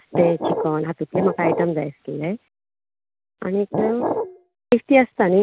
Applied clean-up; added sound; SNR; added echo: none; Glass; 4 dB; none.